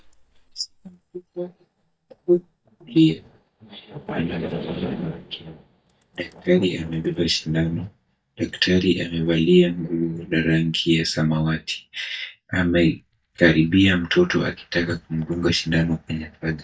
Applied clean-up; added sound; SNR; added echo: neural mask model DeepFilterNet 3.